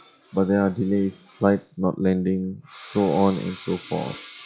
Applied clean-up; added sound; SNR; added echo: classical method log-MMSE.